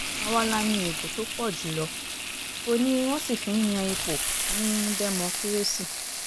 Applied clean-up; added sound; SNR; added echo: none; Frying (food); 1 dB; none.